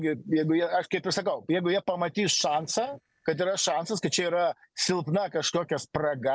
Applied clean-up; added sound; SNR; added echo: neural separator model SepFormer DNS4.